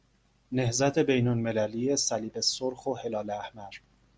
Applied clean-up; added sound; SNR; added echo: none; none; none; none.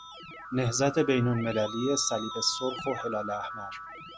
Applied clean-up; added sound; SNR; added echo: none; Keyboard (musical); 10 dB; none.